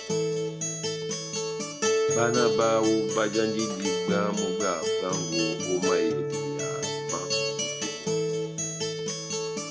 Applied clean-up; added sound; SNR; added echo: none; Acoustic guitar; -3 dB; none.